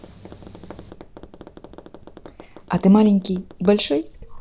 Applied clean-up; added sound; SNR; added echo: none; Tap; 19 dB; none.